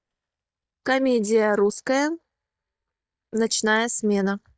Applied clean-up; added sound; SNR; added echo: neural mask model DeepFilterNet 3.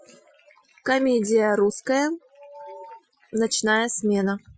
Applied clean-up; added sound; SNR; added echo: classical method Wiener filter.